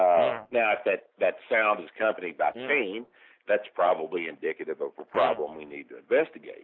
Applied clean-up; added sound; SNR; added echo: neural mask model Resemble Enhance denoiser.